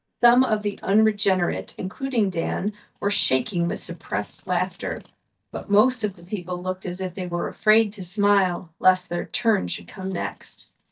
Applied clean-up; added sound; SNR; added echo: neural mask model DeepFilterNet 3.